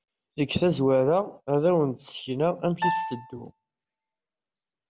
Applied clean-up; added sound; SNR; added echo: none; Piano; 5 dB; none.